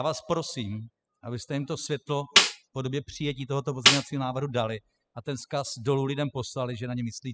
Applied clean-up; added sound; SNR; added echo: classical method spectral subtraction.